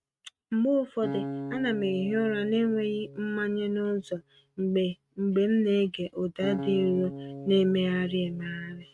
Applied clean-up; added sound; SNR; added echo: neural mask model RNNoise.